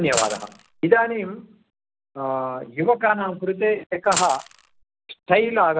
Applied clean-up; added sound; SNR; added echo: none; Coin (dropping); 7 dB; none.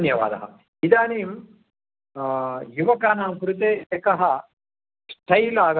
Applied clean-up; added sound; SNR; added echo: none; none; none; none.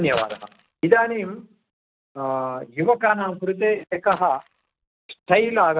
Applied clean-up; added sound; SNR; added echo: neural mask model RNNoise.